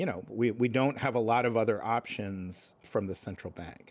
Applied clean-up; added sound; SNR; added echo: none; none; none; none.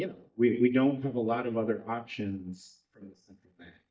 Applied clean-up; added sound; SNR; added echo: neural mask model DeepFilterNet 3.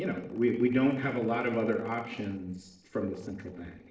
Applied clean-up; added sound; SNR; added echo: neural separator model SepFormer DNS4.